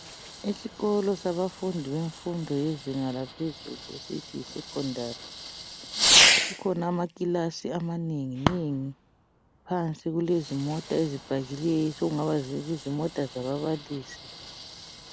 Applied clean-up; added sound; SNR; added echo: none; Fireworks; 1 dB; none.